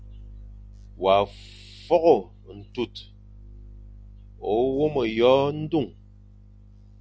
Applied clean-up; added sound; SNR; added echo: none; none; none; none.